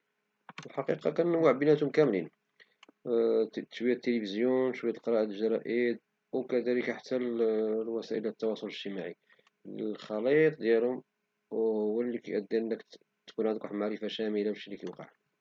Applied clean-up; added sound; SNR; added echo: none; none; none; none.